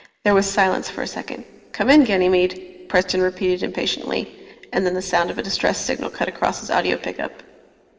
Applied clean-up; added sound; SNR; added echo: none; none; none; reverberation time 1.8 s.